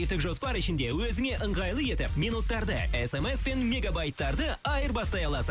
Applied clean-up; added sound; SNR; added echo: none; none; none; none.